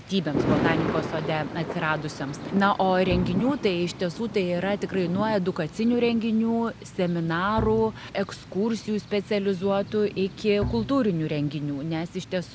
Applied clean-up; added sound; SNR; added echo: none; Bowed string instrument + Thunder; 8 dB; none.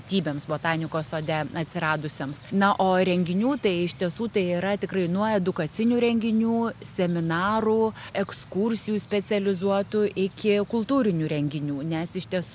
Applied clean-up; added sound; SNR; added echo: none; none; none; none.